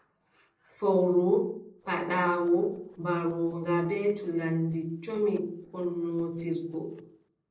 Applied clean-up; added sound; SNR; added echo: neural separator model SepFormer DNS4.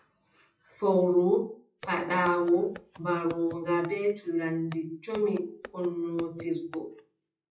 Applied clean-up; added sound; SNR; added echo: classical method WPE with log-MMSE.